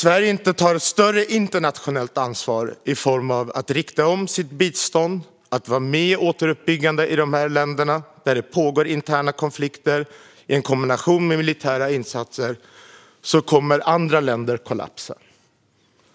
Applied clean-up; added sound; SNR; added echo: none; none; none; none.